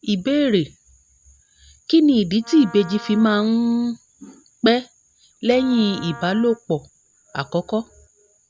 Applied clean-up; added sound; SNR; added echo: none; Wind instrument, woodwind instrument; 20 dB; none.